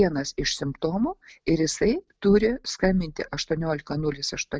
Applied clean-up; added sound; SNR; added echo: none; none; none; none.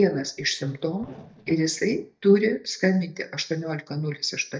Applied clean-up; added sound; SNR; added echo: neural mask model DeepFilterNet 3.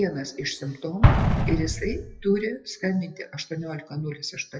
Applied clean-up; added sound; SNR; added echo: classical method WPE with log-MMSE.